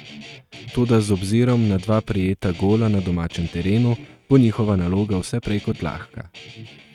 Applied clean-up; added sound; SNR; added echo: neural mask model RNNoise.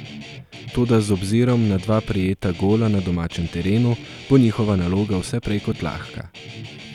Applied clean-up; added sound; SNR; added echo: none; Guitar; 16 dB; none.